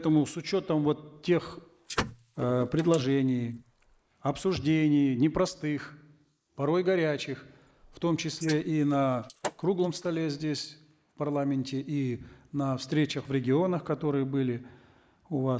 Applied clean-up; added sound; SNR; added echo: neural mask model Resemble Enhance denoiser.